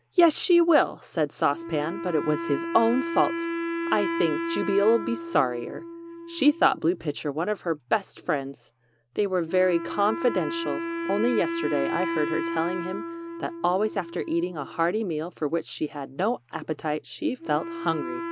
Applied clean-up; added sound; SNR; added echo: none; Wind instrument, woodwind instrument; 7 dB; none.